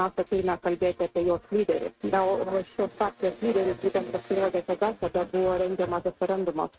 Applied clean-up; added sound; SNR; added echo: neural mask model RNNoise.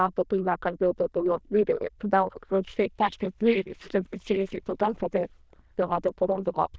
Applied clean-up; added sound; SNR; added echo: neural diffusion model UNIVERSE++.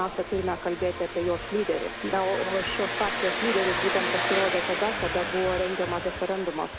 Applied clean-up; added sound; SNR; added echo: none; Engine; 3 dB; none.